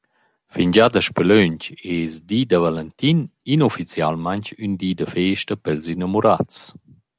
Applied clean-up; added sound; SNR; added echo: none; none; none; none.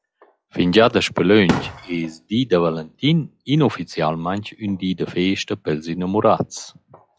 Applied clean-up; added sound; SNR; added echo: classical method log-MMSE.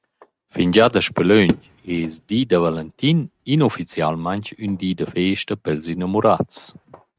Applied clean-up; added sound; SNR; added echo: neural mask model RNNoise.